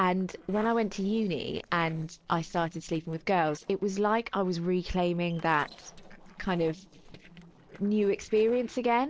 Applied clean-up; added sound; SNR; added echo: neural separator model SepFormer DNS4.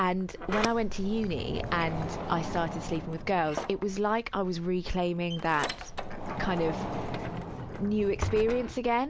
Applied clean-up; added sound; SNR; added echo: none; Sliding door; 6 dB; none.